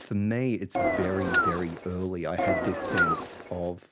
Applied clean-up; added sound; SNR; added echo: none; Engine; -2 dB; none.